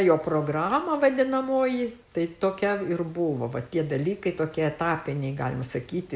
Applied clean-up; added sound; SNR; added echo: none; none; none; none.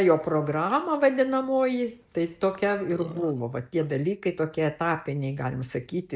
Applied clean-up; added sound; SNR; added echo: neural mask model DeepFilterNet 3.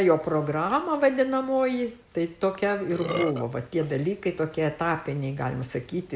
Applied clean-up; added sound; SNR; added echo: none; Burping, eructation; 15 dB; none.